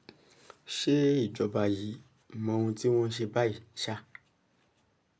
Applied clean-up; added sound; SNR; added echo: none; none; none; none.